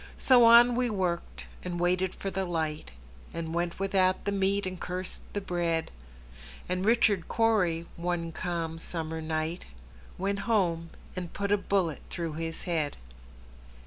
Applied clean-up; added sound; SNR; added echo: none; none; none; none.